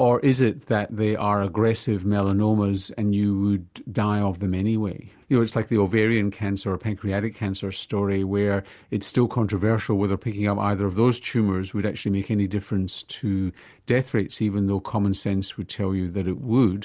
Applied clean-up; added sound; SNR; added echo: none; none; none; none.